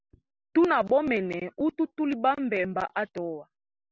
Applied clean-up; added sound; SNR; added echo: none; none; none; none.